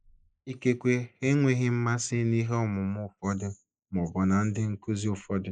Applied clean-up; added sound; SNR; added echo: neural mask model Resemble Enhance denoiser.